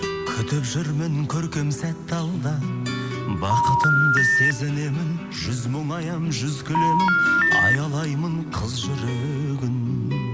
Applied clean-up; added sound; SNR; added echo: none; Telephone; -4 dB; none.